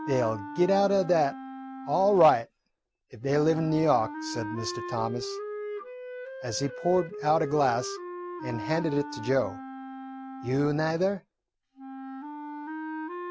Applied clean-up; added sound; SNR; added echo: none; Wind instrument, woodwind instrument; 10 dB; none.